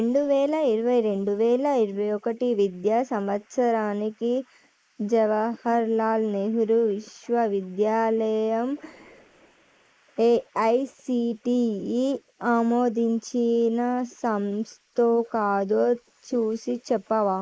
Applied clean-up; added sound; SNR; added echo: neural mask model Resemble Enhance denoiser.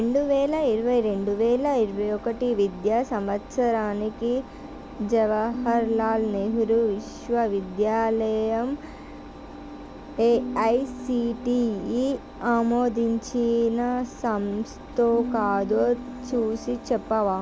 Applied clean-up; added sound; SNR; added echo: none; Engine; 17 dB; none.